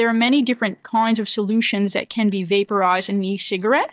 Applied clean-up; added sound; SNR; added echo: neural mask model DeepFilterNet 3.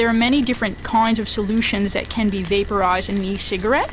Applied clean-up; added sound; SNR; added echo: none; Rain; 14 dB; none.